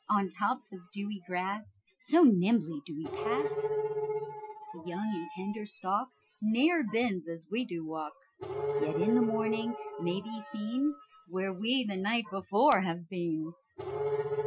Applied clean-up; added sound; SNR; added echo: classical method Wiener filter.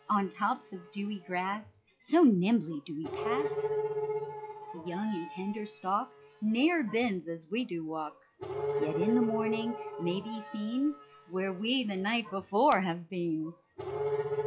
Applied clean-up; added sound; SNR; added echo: classical method log-MMSE.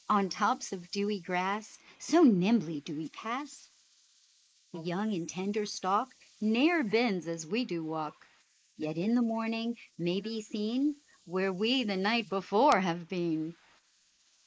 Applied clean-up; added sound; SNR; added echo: neural mask model Resemble Enhance denoiser.